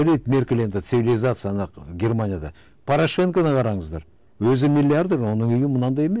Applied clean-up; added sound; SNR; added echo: none; none; none; none.